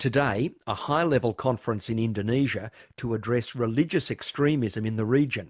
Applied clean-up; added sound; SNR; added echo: none; none; none; none.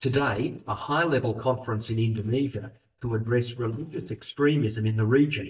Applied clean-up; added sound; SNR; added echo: neural mask model DeepFilterNet 3.